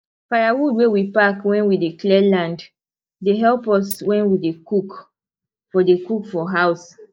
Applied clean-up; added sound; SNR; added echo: neural mask model DeepFilterNet 3.